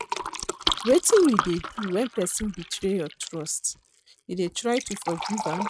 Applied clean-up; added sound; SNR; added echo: neural mask model RNNoise.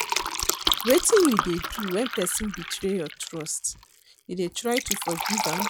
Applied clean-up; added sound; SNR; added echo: none; Fill (with liquid); 3 dB; none.